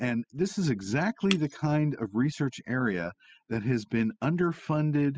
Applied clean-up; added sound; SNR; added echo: classical method spectral subtraction.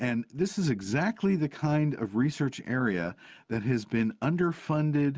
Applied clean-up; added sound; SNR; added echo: none; none; none; none.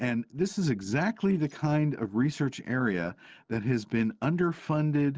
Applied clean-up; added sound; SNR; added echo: neural separator model SepFormer DNS4.